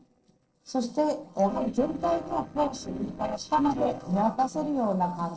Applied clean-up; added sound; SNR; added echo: neural separator model SepFormer DNS4.